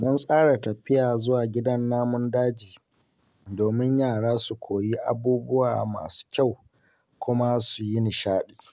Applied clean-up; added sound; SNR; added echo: none; none; none; none.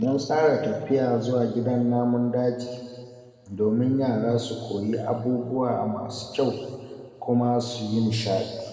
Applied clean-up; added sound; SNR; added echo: none; none; none; reverberation time 1.9 s.